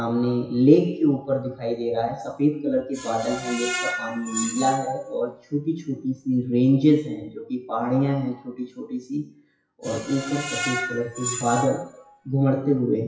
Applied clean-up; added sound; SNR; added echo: classical method WPE with log-MMSE.